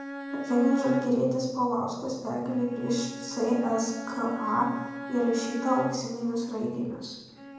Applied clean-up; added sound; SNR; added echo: none; Bowed string instrument; 12 dB; reverberation time 0.9 s.